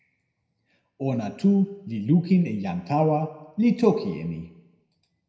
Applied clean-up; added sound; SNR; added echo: none; none; none; reverberation time 0.7 s.